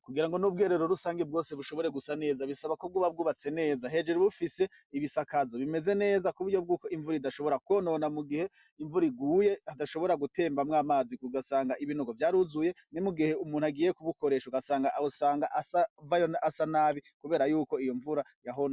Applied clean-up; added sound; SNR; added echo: none; none; none; none.